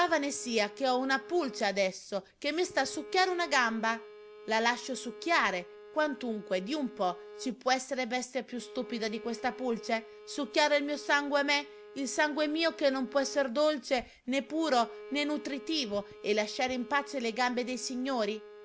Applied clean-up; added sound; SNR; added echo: none; Bowed string instrument; 17 dB; none.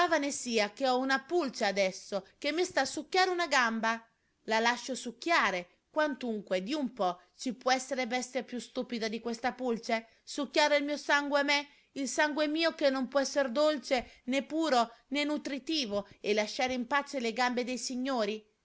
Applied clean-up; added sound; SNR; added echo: none; none; none; none.